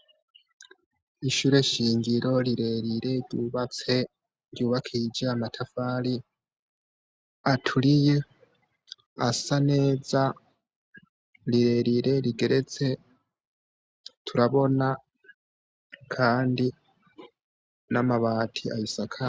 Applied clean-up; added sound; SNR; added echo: none; none; none; none.